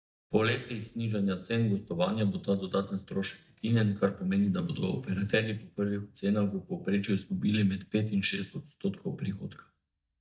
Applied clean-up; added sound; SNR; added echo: neural mask model DeepFilterNet 3.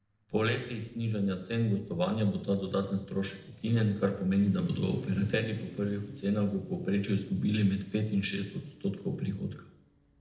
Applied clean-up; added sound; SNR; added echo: neural separator model SepFormer DNS4.